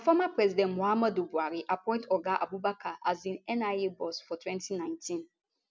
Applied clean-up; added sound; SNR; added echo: none; none; none; none.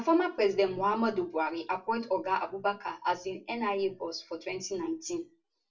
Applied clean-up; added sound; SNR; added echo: none; none; none; reverberation time 0.2 s.